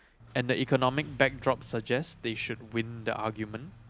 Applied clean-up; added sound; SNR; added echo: none; Engine starting + Engine / Truck; 19 dB; none.